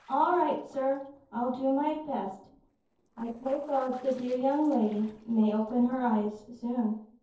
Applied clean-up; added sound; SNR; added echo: neural separator model SepFormer DNS4.